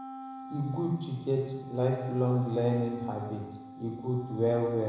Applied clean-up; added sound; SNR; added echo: none; Wind instrument, woodwind instrument; 13 dB; reverberation time 1.0 s.